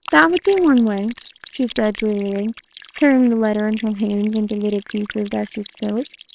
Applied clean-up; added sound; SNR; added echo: neural separator model SepFormer WHAMR!.